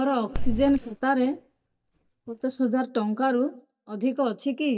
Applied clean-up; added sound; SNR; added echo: neural mask model DeepFilterNet 3.